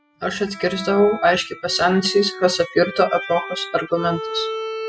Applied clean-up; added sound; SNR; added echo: classical method spectral subtraction.